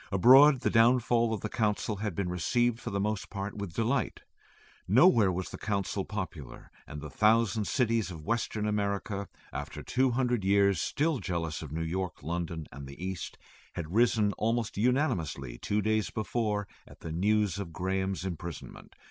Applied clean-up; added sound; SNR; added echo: none; none; none; none.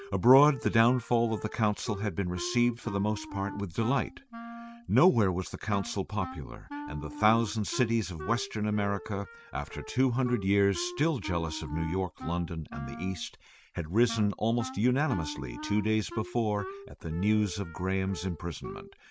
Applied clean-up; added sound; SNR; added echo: none; Wind instrument, woodwind instrument; 14 dB; none.